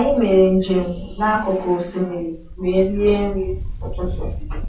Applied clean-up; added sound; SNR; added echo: none; Wind; 9 dB; reverberation time 0.3 s.